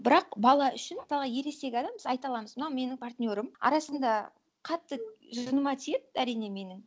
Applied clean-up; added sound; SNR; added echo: none; none; none; none.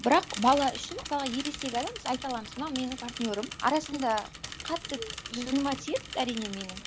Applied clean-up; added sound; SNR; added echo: none; Mechanisms / Bicycle; 10 dB; none.